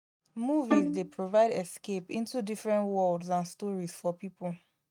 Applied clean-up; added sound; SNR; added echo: neural mask model RNNoise.